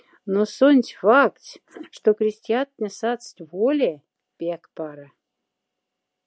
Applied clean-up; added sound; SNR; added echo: none; none; none; none.